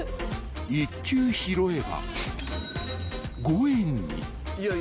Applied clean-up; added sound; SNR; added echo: none; Engine / Truck / Car; 19 dB; none.